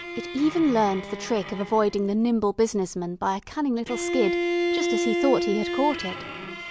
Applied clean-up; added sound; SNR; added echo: none; Bowed string instrument; 4 dB; none.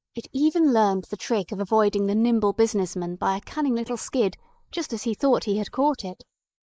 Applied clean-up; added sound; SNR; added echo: neural mask model Resemble Enhance denoiser.